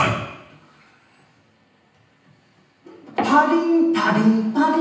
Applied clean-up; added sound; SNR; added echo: none; none; none; reverberation time 0.9 s.